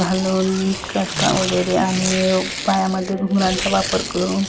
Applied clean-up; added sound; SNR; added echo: none; Tearing; 7 dB; none.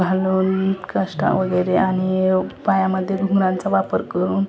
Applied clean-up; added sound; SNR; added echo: none; none; none; none.